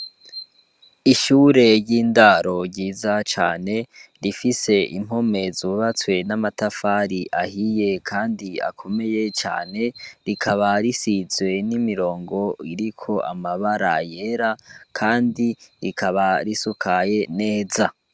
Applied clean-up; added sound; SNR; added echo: none; none; none; none.